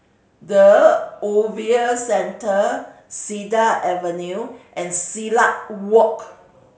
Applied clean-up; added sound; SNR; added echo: none; none; none; none.